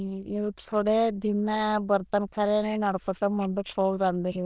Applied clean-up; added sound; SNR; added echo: neural diffusion model UNIVERSE++.